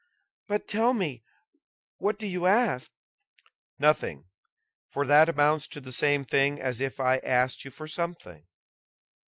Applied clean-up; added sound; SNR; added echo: none; none; none; none.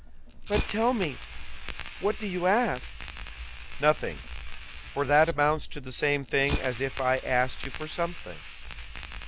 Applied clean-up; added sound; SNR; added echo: none; Fire; 7 dB; none.